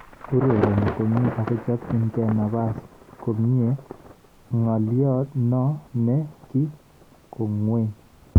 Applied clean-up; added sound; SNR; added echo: none; Thunder / Traffic noise, roadway noise / Rain / Insect; 11 dB; none.